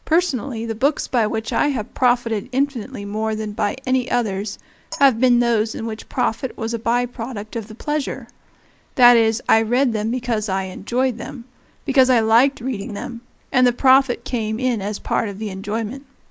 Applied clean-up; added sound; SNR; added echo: neural mask model Resemble Enhance denoiser.